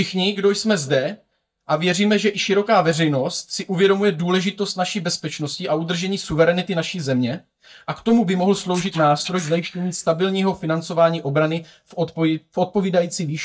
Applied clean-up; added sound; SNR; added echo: neural mask model DeepFilterNet 3.